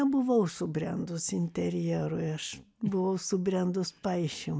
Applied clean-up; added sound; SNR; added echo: none; none; none; none.